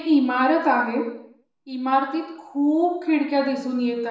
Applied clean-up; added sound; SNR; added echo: none; none; none; reverberation time 0.8 s.